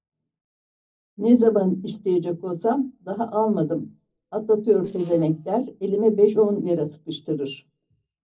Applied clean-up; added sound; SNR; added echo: neural separator model SepFormer DNS4.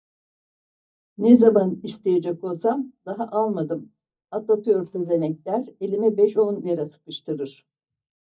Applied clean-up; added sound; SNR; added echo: neural mask model DeepFilterNet 3.